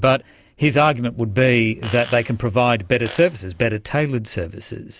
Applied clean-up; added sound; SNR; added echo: none; Fart; 19 dB; none.